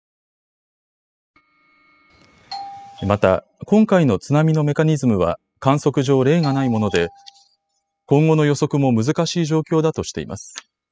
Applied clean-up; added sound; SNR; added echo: classical method spectral subtraction.